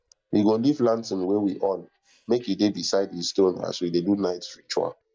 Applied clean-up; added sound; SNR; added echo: neural mask model DeepFilterNet 3.